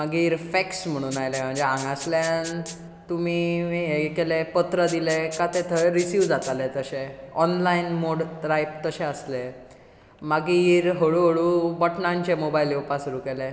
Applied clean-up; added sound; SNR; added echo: none; Rattle (instrument); 16 dB; none.